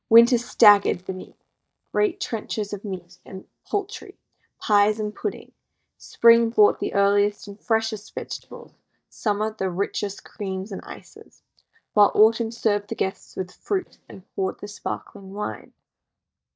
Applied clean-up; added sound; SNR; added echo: neural mask model DeepFilterNet 3.